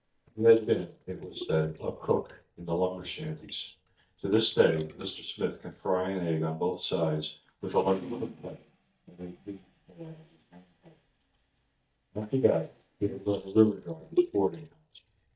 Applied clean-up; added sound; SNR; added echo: neural mask model DeepFilterNet 3.